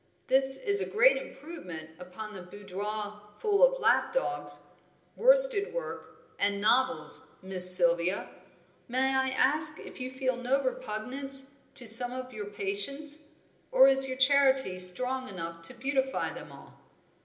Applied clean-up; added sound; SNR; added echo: none; none; none; reverberation time 0.8 s.